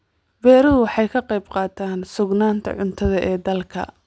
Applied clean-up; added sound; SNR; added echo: none; none; none; none.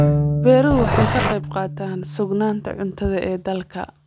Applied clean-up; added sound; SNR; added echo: none; Bowed string instrument + Growling; 2 dB; none.